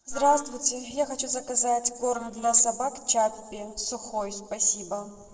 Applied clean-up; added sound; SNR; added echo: neural separator model SepFormer DNS4.